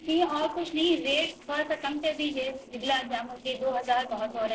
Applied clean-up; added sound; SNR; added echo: neural separator model SepFormer DNS4.